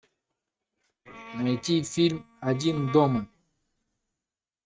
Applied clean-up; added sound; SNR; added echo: neural mask model RNNoise.